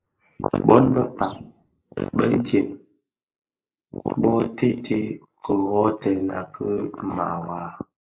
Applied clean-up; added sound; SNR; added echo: neural mask model Resemble Enhance denoiser.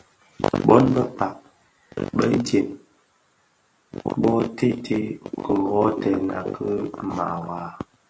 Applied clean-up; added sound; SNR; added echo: none; none; none; none.